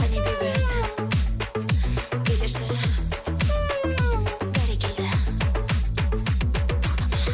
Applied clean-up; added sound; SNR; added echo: none; Wind instrument, woodwind instrument; 9 dB; none.